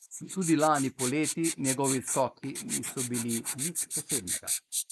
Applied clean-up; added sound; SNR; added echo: neural mask model Resemble Enhance denoiser.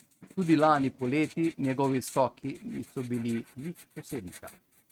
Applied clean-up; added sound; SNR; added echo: neural mask model RNNoise.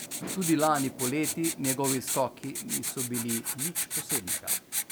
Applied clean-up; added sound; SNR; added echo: none; Writing; 2 dB; none.